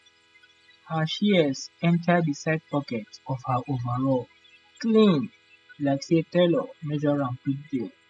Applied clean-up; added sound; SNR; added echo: classical method spectral subtraction.